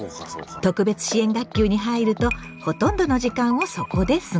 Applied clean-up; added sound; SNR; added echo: none; none; none; none.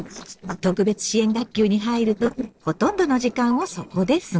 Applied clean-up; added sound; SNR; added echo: neural separator model SepFormer DNS4.